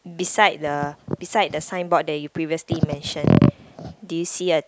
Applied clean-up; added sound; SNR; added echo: none; none; none; none.